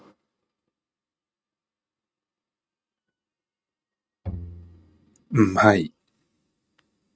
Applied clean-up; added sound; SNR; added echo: neural mask model RNNoise.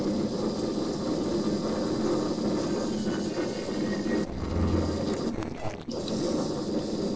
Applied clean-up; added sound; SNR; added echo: neural separator model SepFormer DNS4.